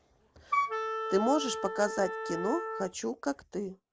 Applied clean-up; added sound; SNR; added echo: none; Wind instrument, woodwind instrument; 2 dB; none.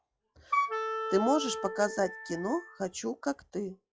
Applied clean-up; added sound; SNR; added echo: classical method log-MMSE.